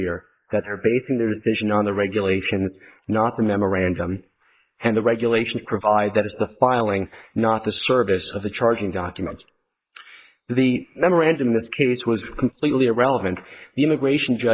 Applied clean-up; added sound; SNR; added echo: neural mask model Resemble Enhance denoiser.